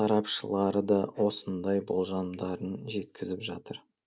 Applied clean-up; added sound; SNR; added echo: none; none; none; none.